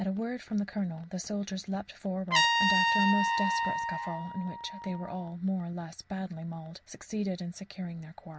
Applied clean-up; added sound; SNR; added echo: none; Trumpet; -1 dB; none.